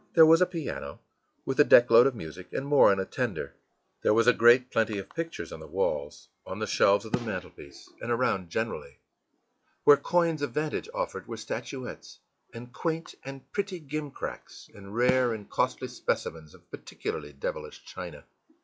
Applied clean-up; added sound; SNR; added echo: classical method log-MMSE.